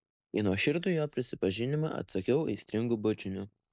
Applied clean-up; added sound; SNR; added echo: neural mask model DeepFilterNet 3.